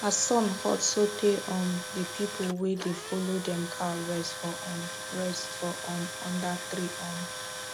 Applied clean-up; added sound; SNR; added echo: none; Tools; 7 dB; none.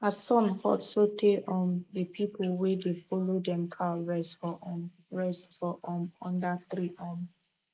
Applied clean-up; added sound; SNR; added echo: neural mask model Resemble Enhance denoiser.